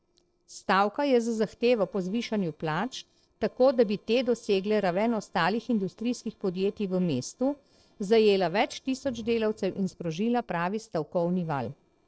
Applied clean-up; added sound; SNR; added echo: neural separator model SepFormer DNS4.